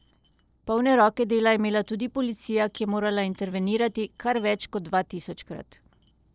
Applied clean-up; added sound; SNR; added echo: neural separator model SepFormer DNS4.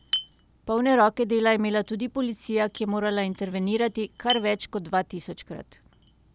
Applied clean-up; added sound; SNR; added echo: none; Chink, clink; 13 dB; none.